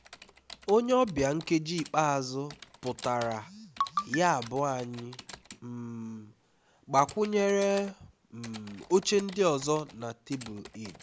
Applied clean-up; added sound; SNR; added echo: none; Typing; 20 dB; none.